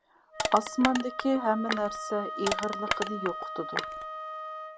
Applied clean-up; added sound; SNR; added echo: none; Wind instrument, woodwind instrument + Crushing; 4 dB; none.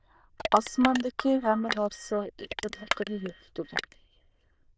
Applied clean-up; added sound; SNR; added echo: neural diffusion model UNIVERSE++.